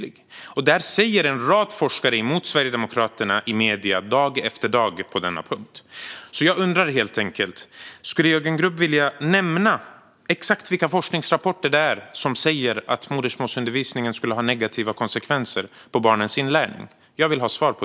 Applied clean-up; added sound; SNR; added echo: none; none; none; none.